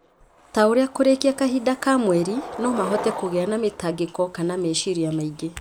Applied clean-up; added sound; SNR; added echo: none; Skateboard; 15 dB; none.